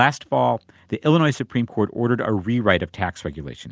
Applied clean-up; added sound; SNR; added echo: none; none; none; none.